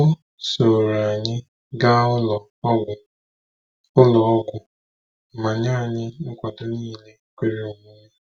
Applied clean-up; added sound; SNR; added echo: none; none; none; none.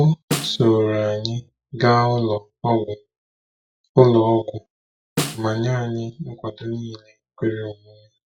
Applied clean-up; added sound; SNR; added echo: classical method log-MMSE.